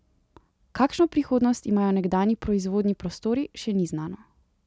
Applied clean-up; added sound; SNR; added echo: none; none; none; none.